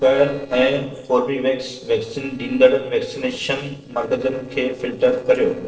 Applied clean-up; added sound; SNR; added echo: neural separator model SepFormer DNS4.